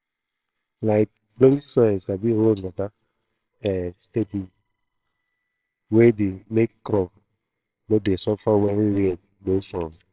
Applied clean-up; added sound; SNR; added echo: neural separator model SepFormer WHAMR!.